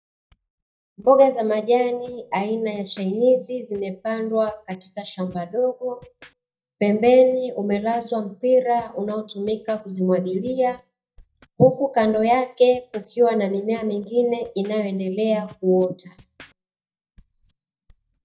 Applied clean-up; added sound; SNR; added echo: neural mask model DeepFilterNet 3.